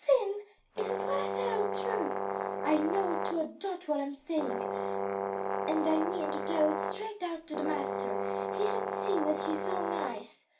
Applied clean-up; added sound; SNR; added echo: none; Brass instrument; 1 dB; reverberation time 0.2 s.